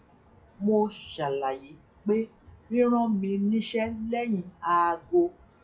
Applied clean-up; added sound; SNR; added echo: classical method WPE with log-MMSE.